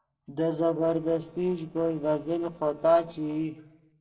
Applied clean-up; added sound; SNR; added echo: neural separator model SepFormer DNS4.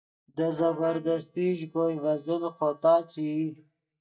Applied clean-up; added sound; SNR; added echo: neural mask model DeepFilterNet 3.